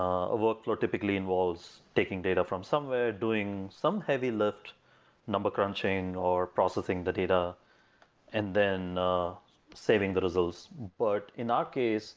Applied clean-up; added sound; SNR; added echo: none; none; none; none.